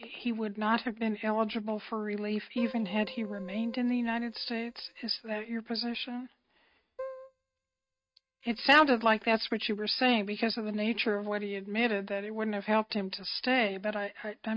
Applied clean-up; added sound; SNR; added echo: neural mask model RNNoise.